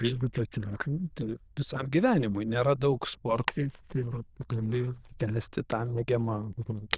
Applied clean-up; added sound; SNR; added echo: neural diffusion model UNIVERSE++.